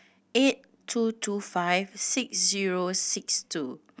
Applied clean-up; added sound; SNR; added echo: none; none; none; none.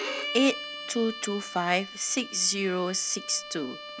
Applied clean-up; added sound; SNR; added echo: none; Bowed string instrument; 9 dB; none.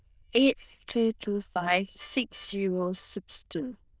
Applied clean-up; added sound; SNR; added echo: neural diffusion model UNIVERSE++.